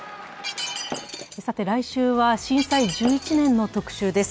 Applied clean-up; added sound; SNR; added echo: none; Shatter; 10 dB; none.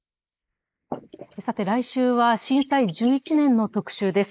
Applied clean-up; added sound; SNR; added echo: neural mask model Resemble Enhance denoiser.